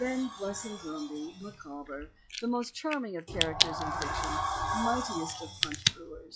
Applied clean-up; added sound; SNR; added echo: classical method log-MMSE.